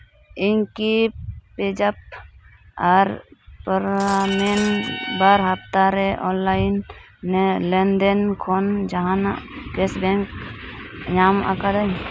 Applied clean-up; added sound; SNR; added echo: none; Cutlery, silverware; 17 dB; none.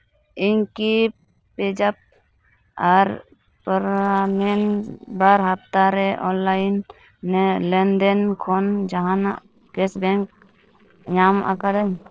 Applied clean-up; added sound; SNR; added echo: neural separator model SepFormer DNS4.